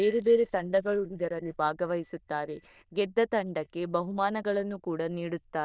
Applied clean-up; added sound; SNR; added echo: neural diffusion model UNIVERSE++.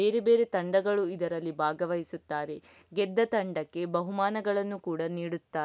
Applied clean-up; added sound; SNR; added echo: none; none; none; none.